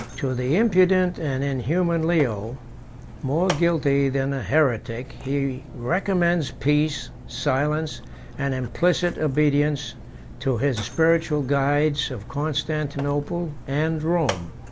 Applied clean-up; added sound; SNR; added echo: none; Mechanisms; 14 dB; none.